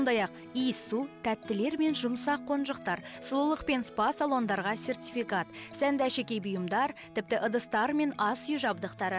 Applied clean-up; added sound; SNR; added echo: none; none; none; none.